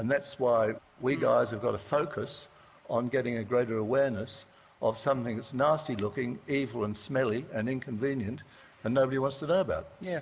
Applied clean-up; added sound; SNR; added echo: none; none; none; none.